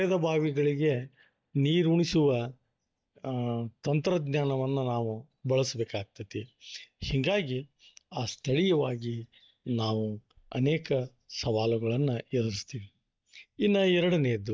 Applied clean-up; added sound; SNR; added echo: neural mask model DeepFilterNet 3.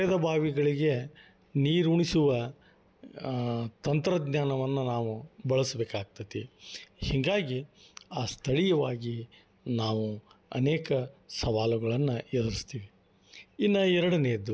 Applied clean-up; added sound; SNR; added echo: none; none; none; none.